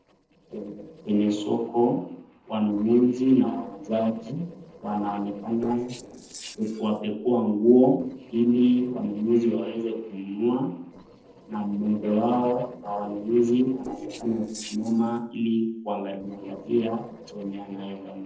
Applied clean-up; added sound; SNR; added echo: neural separator model SepFormer DNS4.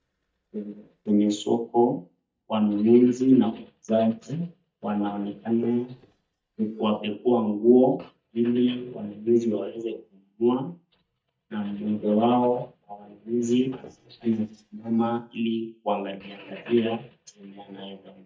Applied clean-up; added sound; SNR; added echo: neural mask model DeepFilterNet 3.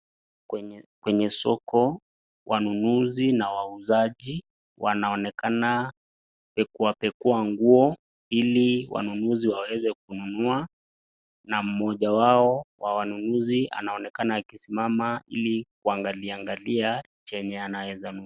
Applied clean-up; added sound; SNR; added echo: none; none; none; none.